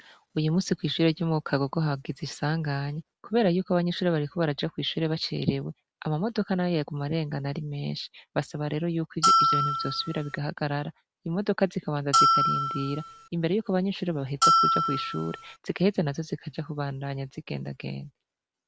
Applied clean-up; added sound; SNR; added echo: none; Bell; -5 dB; none.